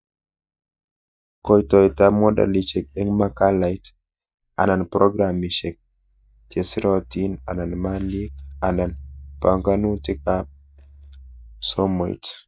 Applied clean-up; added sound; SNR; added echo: neural mask model DeepFilterNet 3.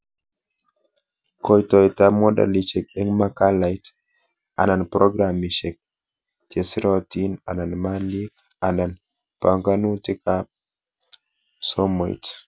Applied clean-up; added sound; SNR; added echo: none; none; none; none.